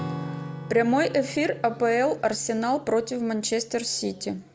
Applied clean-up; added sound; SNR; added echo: none; Acoustic guitar / Strum; 13 dB; none.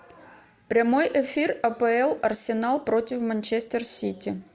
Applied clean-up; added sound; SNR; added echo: none; none; none; none.